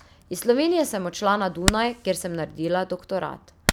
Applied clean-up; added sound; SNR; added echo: none; Hammer; 7 dB; none.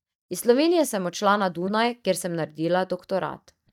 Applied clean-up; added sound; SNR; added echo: neural mask model DeepFilterNet 3.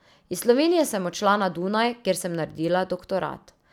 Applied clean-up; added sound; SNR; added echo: none; none; none; none.